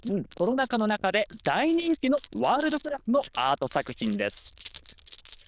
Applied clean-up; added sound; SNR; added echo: neural diffusion model UNIVERSE++.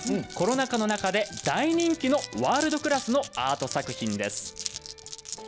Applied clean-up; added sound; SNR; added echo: none; Glass; 12 dB; none.